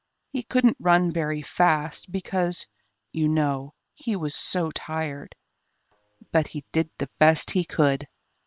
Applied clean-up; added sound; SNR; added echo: neural separator model SepFormer WHAM!.